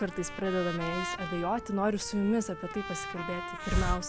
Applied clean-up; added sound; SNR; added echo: none; Trumpet + Hiss; 4 dB; none.